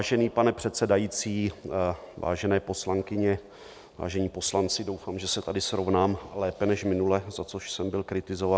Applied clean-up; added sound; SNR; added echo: none; none; none; none.